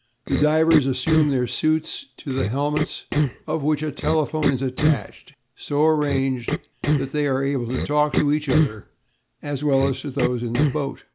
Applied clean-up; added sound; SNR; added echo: none; Cough; 3 dB; none.